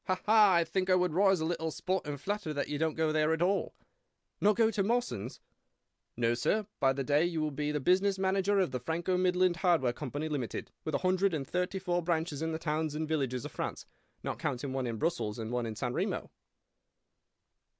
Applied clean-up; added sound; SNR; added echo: none; none; none; none.